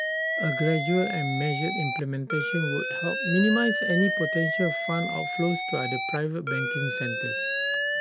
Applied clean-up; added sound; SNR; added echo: none; Alarm; 1 dB; none.